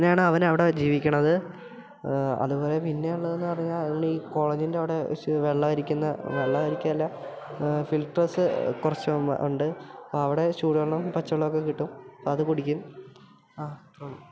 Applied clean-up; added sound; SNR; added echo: none; none; none; none.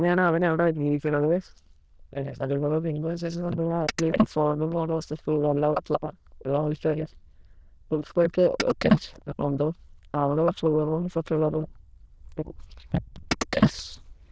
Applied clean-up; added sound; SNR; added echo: neural diffusion model UNIVERSE++.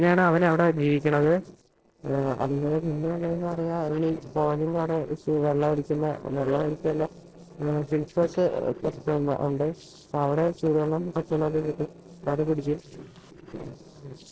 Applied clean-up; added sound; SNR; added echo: neural separator model SepFormer DNS4.